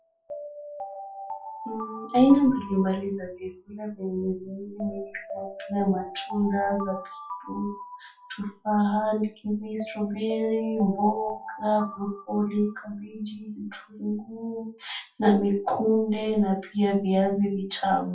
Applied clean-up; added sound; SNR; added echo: classical method WPE with log-MMSE.